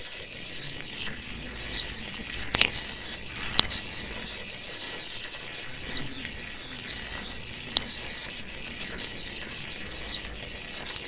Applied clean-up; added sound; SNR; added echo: neural separator model SepFormer WHAMR!.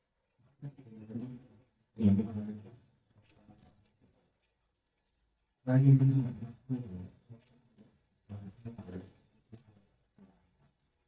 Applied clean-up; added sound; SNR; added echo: neural mask model DeepFilterNet 3.